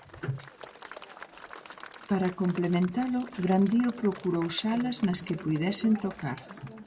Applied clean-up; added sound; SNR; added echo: none; Applause / Crowd; 18 dB; none.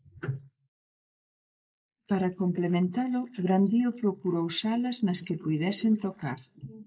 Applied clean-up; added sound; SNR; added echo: neural mask model Resemble Enhance denoiser.